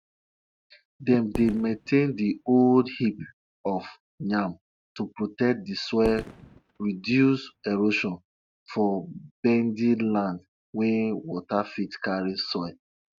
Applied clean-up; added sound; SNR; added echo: neural mask model RNNoise.